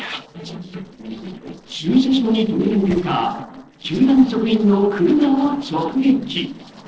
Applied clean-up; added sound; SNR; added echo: neural separator model SepFormer DNS4.